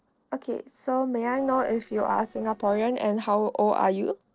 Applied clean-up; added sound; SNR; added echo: neural separator model SepFormer DNS4.